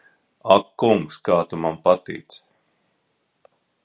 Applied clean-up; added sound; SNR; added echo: none; none; none; none.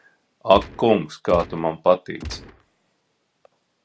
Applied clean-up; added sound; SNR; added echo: none; Gunshot, gunfire; 14 dB; none.